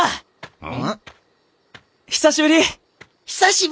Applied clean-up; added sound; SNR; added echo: none; none; none; none.